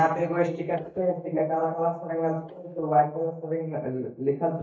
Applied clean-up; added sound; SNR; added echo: neural mask model DeepFilterNet 3.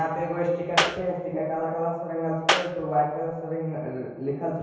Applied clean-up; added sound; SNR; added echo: none; Clapping; 1 dB; reverberation time 1.2 s.